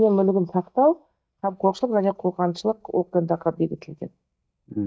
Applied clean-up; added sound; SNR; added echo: neural mask model DeepFilterNet 3.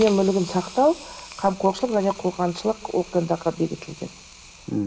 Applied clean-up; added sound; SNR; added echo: none; Hiss; 18 dB; reverberation time 0.5 s.